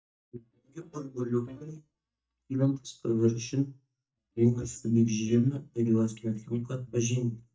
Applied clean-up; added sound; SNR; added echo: neural mask model DeepFilterNet 3.